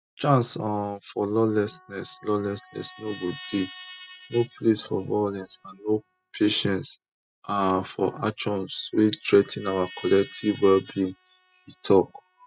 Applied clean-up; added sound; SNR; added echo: classical method spectral subtraction.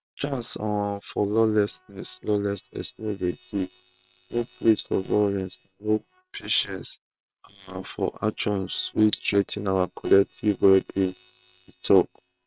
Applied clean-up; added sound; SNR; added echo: neural separator model SepFormer WHAM!.